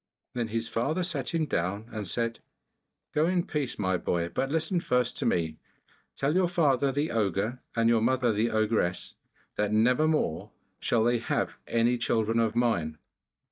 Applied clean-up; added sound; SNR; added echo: neural mask model DeepFilterNet 3.